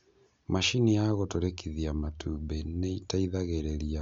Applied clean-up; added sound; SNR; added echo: none; none; none; none.